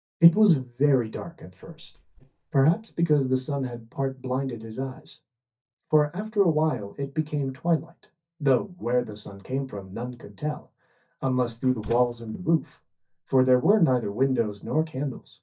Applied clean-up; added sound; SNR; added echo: neural mask model DeepFilterNet 3.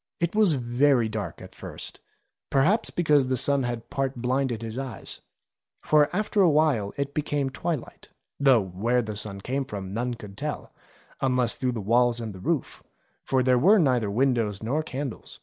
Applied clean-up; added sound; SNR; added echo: none; none; none; none.